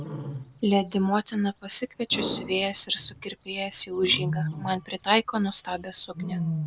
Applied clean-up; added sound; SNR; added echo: none; Wild animals; 12 dB; none.